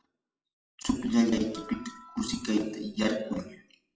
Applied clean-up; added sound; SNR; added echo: classical method WPE with log-MMSE.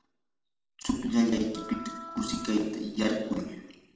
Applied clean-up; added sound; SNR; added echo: none; Wind instrument, woodwind instrument; 14 dB; reverberation time 1.0 s.